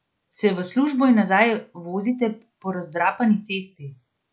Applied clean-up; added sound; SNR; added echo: none; none; none; none.